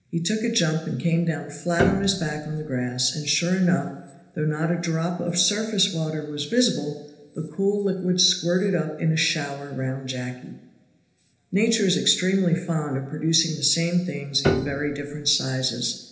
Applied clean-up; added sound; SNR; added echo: none; Piano; 4 dB; reverberation time 1.0 s.